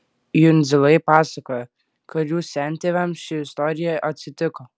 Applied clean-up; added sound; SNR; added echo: none; none; none; none.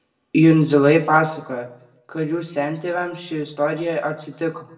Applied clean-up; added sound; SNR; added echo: none; none; none; reverberation time 0.6 s.